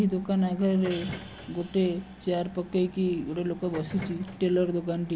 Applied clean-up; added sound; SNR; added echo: none; Subway, metro, underground + Hi-hat; 16 dB; none.